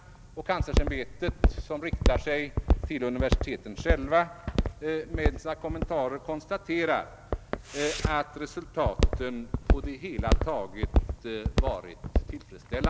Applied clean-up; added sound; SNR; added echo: none; Walk, footsteps; -3 dB; none.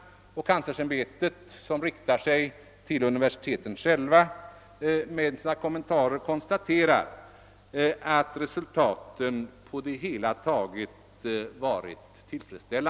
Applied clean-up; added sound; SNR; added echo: none; none; none; none.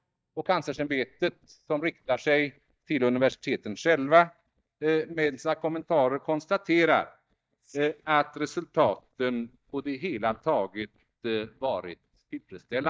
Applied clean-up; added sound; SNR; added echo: neural mask model DeepFilterNet 3.